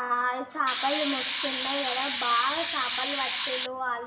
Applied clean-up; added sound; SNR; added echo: none; Hiss; 1 dB; reverberation time 0.8 s.